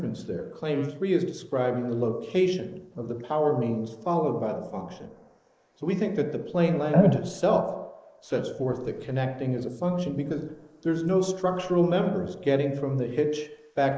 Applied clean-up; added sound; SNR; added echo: neural mask model Resemble Enhance denoiser.